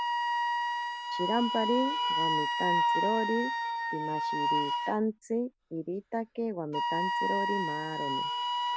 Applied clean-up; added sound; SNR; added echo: none; Wind instrument, woodwind instrument; -3 dB; none.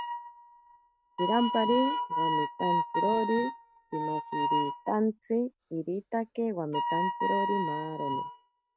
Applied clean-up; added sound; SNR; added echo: neural mask model RNNoise.